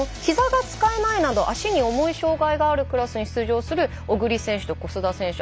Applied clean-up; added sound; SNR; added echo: none; none; none; none.